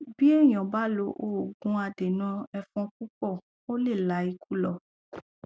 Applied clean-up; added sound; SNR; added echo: none; none; none; none.